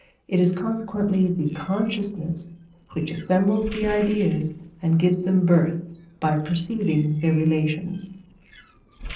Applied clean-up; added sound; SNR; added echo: neural separator model SepFormer DNS4.